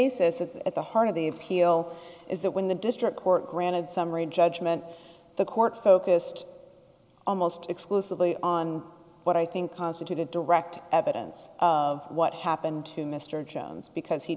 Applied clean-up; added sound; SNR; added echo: none; none; none; none.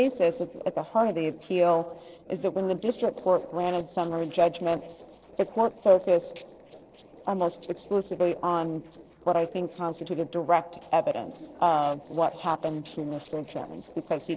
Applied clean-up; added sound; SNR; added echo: neural separator model SepFormer DNS4.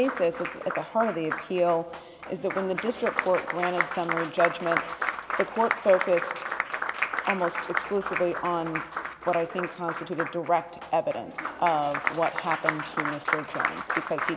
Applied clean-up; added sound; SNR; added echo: none; Applause; 4 dB; none.